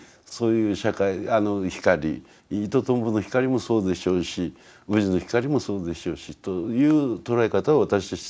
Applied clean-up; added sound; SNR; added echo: none; none; none; none.